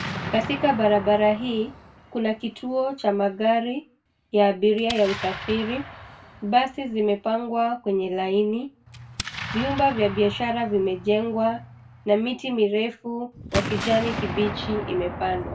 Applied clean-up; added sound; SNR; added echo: none; Explosion; 11 dB; reverberation time 0.2 s.